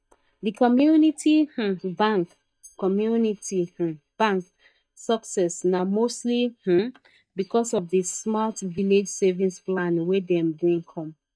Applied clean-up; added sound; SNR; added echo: neural mask model DeepFilterNet 3.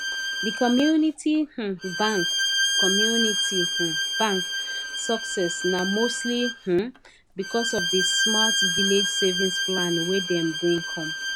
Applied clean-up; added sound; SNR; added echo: none; Bowed string instrument; 0 dB; none.